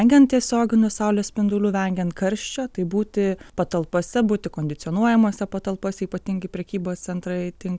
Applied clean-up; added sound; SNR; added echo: none; none; none; none.